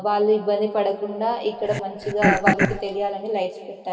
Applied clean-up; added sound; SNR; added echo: none; Cough; 1 dB; reverberation time 2.4 s.